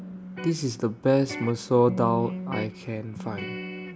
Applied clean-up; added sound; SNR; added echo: none; Electric guitar; 9 dB; none.